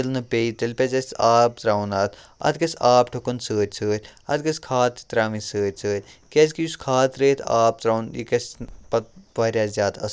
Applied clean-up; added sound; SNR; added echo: none; none; none; none.